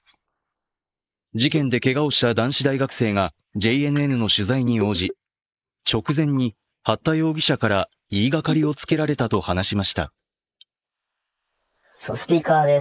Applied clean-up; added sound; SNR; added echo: neural mask model Resemble Enhance denoiser.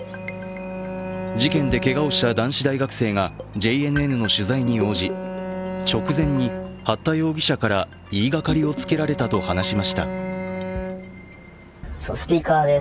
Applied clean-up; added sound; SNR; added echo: none; Bowed string instrument; 9 dB; none.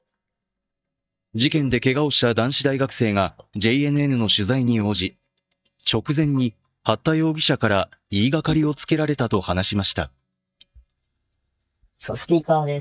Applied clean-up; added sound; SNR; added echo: neural mask model DeepFilterNet 3.